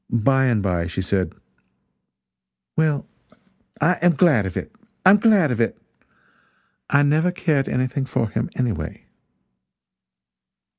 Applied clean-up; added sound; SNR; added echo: none; none; none; none.